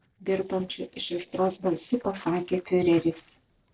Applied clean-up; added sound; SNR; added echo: neural separator model SepFormer DNS4.